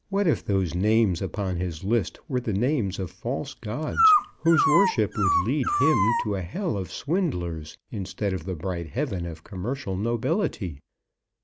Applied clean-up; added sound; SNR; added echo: none; Dog; -2 dB; none.